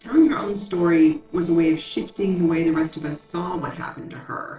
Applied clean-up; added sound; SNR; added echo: neural separator model SepFormer DNS4.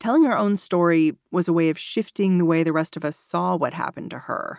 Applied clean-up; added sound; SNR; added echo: none; none; none; none.